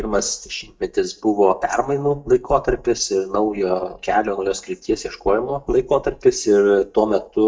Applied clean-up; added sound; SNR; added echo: neural mask model DeepFilterNet 3.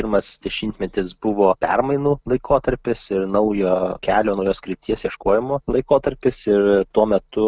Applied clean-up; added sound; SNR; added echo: none; none; none; none.